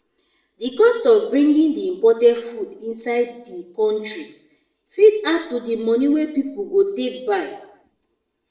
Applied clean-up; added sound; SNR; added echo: none; none; none; reverberation time 0.8 s.